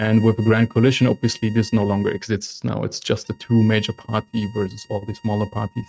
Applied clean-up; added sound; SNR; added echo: neural mask model RNNoise.